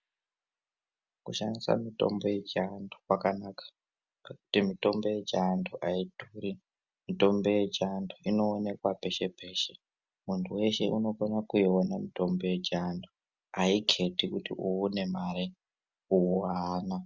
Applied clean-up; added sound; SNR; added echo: none; none; none; none.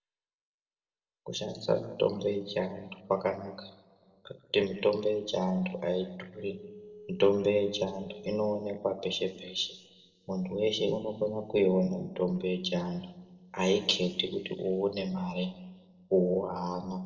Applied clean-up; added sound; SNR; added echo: neural separator model SepFormer DNS4.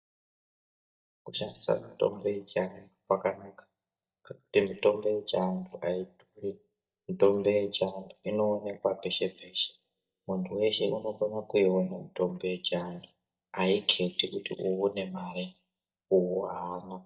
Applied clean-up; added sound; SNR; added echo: neural mask model DeepFilterNet 3.